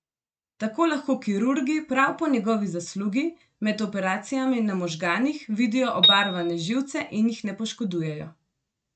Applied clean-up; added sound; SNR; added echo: neural mask model RNNoise.